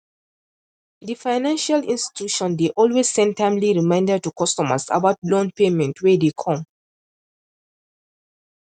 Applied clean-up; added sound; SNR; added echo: none; none; none; none.